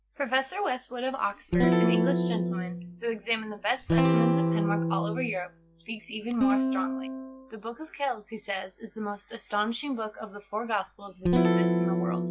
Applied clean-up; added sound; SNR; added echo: classical method log-MMSE.